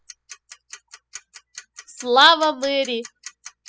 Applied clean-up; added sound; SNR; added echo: classical method spectral subtraction.